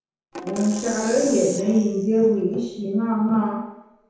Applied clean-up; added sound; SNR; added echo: none; Percussion; 13 dB; reverberation time 0.9 s.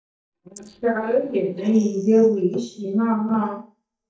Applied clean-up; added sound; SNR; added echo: neural mask model DeepFilterNet 3.